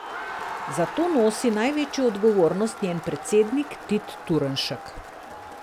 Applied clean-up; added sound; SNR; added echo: none; Crowd; 12 dB; none.